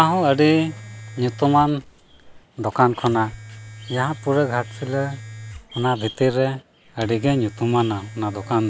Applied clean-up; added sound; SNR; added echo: none; Domestic sounds, home sounds; 17 dB; none.